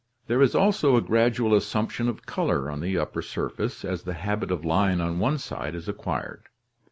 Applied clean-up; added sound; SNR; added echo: none; none; none; none.